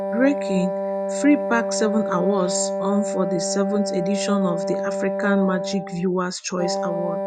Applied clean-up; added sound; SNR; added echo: none; Wind instrument, woodwind instrument; 2 dB; none.